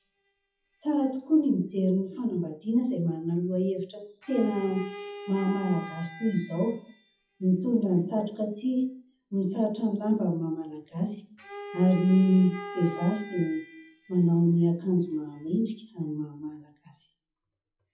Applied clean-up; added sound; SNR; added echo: classical method WPE with log-MMSE.